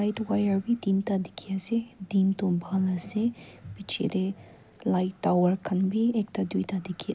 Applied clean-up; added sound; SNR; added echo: none; none; none; none.